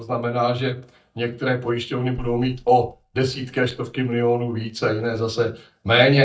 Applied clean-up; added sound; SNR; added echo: neural mask model DeepFilterNet 3.